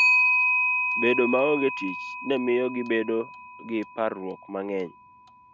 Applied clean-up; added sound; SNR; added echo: none; Clock; 0 dB; none.